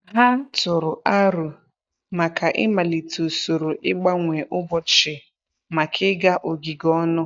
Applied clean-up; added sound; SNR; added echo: neural mask model DeepFilterNet 3.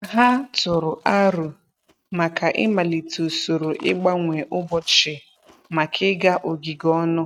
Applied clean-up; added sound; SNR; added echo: neural mask model RNNoise.